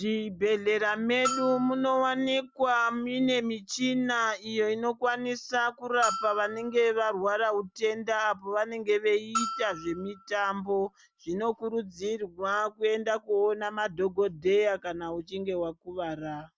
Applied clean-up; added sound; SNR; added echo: none; Bell; 10 dB; none.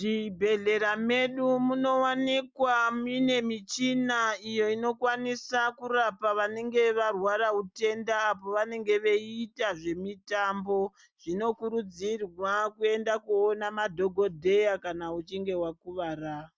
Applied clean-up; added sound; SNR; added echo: none; none; none; none.